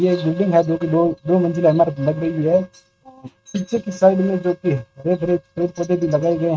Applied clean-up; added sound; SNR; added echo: neural mask model RNNoise.